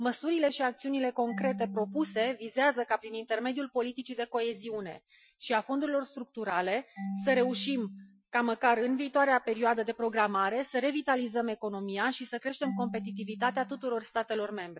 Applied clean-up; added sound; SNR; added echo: classical method Wiener filter.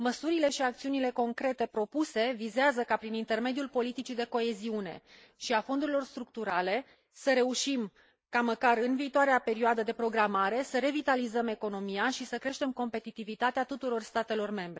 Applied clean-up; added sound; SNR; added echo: neural mask model Resemble Enhance denoiser.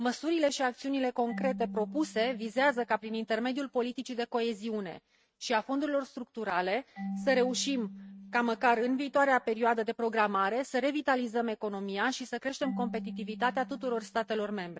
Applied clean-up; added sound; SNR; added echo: neural mask model RNNoise.